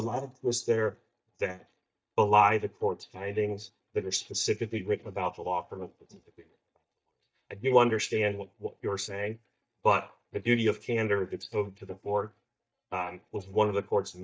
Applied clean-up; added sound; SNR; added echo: neural mask model DeepFilterNet 3.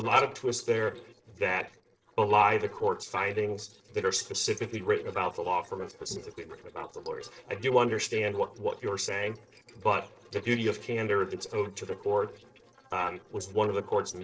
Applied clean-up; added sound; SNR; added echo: neural separator model SepFormer DNS4.